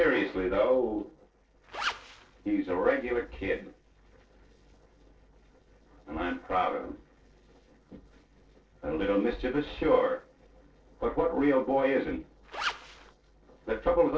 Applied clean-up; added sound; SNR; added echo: neural separator model SepFormer DNS4.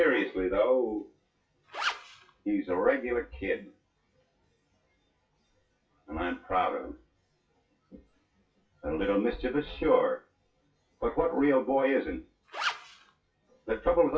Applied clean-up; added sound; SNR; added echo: classical method WPE with log-MMSE.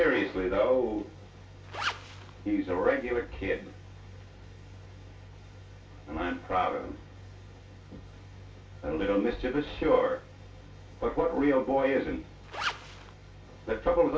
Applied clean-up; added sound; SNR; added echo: none; Zipper (clothing); 6 dB; reverberation time 0.2 s.